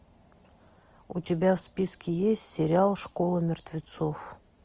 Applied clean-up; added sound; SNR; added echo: none; none; none; none.